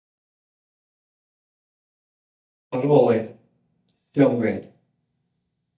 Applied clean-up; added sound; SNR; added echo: neural mask model DeepFilterNet 3.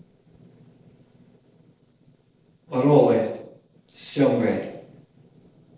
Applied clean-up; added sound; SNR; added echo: neural separator model SepFormer DNS4.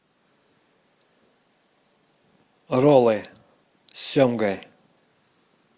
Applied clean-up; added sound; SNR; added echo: none; none; none; none.